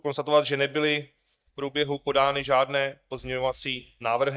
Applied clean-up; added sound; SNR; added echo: neural mask model DeepFilterNet 3.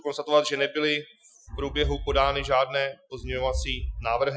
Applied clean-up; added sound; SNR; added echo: classical method Wiener filter.